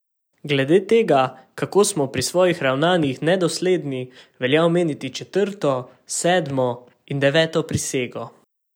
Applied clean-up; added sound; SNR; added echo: none; none; none; none.